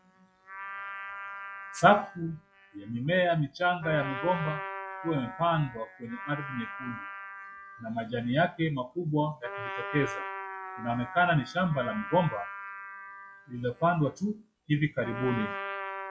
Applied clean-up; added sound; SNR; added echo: classical method log-MMSE.